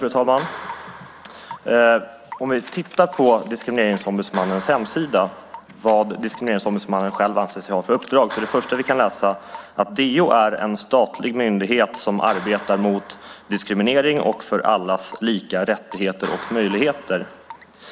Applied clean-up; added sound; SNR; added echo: none; Raindrop / Drip / Water tap, faucet + Clapping; 18 dB; none.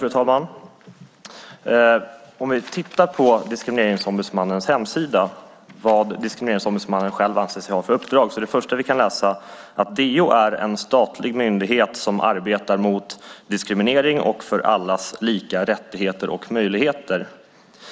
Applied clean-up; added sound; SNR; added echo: none; none; none; none.